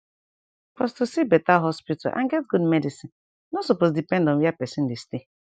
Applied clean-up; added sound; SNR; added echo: none; none; none; none.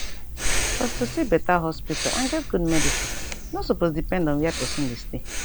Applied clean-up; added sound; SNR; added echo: none; Breathing; 1 dB; none.